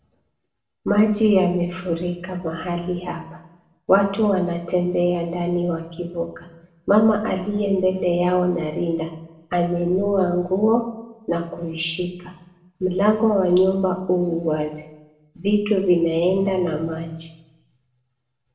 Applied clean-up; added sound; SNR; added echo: none; none; none; reverberation time 0.7 s.